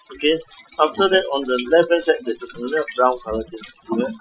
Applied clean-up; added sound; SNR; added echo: classical method Wiener filter.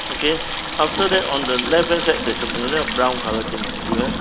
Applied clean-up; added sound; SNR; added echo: none; Sink (filling or washing) / Water tap, faucet; 3 dB; none.